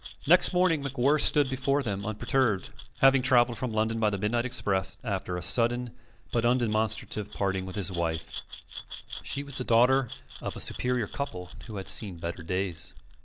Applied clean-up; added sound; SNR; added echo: none; Glass; 18 dB; none.